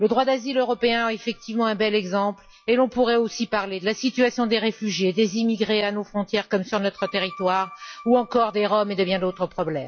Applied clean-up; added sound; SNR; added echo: classical method log-MMSE.